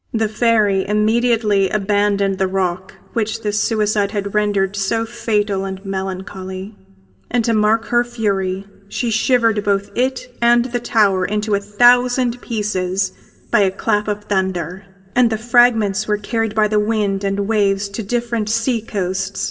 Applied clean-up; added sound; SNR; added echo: none; none; none; reverberation time 0.4 s.